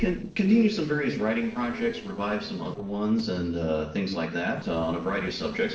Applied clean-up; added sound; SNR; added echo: neural separator model SepFormer DNS4.